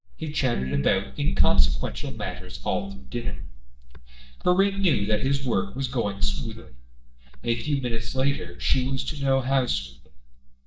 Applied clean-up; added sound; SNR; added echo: neural mask model DeepFilterNet 3.